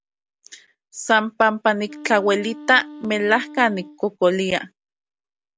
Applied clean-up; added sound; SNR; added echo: none; Wind instrument, woodwind instrument; 17 dB; none.